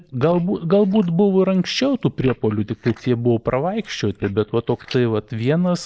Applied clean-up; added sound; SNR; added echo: neural mask model Resemble Enhance denoiser.